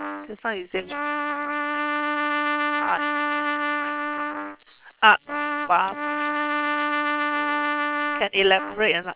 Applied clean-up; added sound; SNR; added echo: neural separator model SepFormer WHAM!.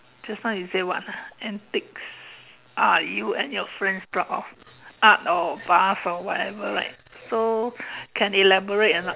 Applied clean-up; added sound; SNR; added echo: none; none; none; none.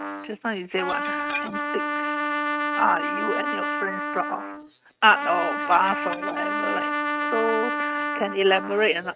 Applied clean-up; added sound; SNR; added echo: neural mask model RNNoise.